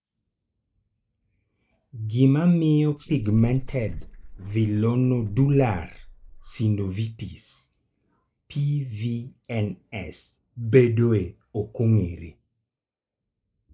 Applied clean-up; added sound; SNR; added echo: neural mask model Resemble Enhance denoiser.